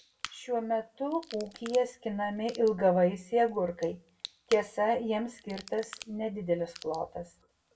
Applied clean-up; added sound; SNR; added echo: none; Crack / Crackle; 19 dB; reverberation time 0.1 s.